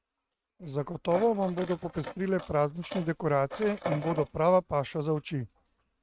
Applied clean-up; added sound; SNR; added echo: neural mask model RNNoise.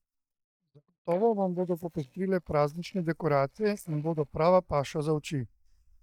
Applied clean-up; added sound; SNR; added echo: neural mask model DeepFilterNet 3.